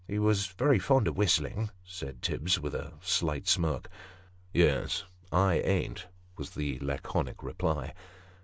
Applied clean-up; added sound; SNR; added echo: none; none; none; none.